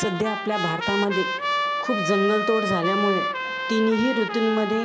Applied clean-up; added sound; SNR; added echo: none; Trumpet; 3 dB; none.